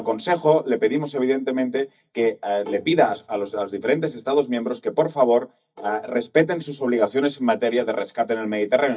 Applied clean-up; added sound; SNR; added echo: neural mask model DeepFilterNet 3.